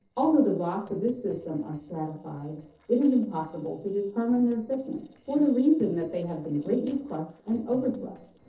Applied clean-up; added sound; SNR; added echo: neural separator model SepFormer DNS4.